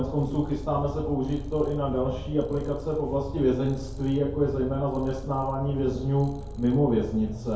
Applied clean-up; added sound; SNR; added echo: none; Purr; 10 dB; reverberation time 2.3 s.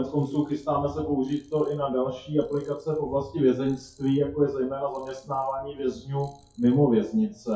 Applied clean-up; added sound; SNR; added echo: classical method WPE with log-MMSE.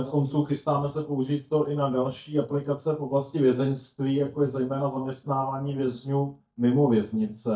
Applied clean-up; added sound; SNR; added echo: neural mask model DeepFilterNet 3.